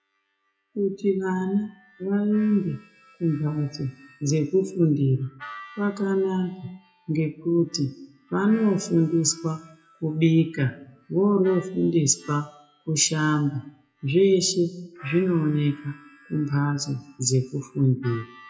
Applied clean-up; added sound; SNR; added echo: classical method WPE with log-MMSE.